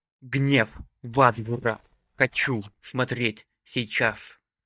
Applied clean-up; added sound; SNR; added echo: neural mask model DeepFilterNet 3.